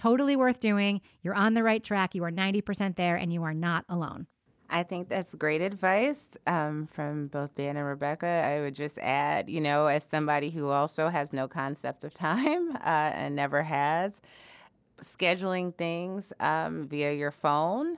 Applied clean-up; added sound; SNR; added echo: none; none; none; none.